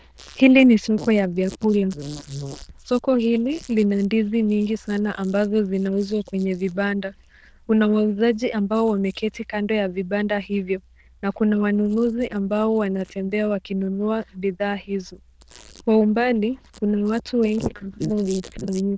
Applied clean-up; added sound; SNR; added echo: neural diffusion model UNIVERSE++.